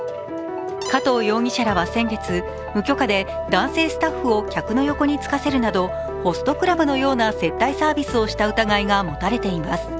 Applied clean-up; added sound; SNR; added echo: none; none; none; none.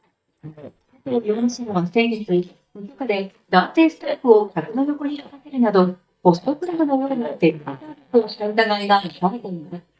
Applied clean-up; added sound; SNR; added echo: neural mask model DeepFilterNet 3.